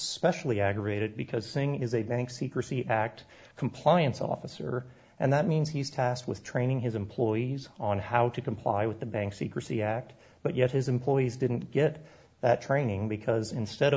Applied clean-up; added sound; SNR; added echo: none; none; none; none.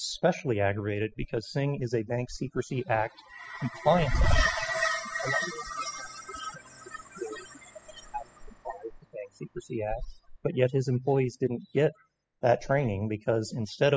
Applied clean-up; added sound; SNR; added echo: classical method spectral subtraction.